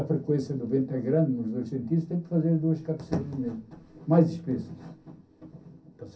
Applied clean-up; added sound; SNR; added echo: none; none; none; reverberation time 0.3 s.